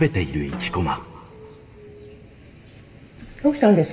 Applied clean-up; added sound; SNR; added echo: none; Drum; 17 dB; reverberation time 1.0 s.